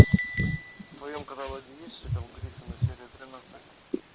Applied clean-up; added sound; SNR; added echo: none; Chink, clink; 13 dB; none.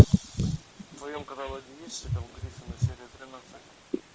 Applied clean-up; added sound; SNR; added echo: none; none; none; none.